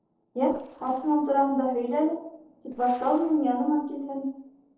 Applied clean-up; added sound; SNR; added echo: neural separator model SepFormer DNS4.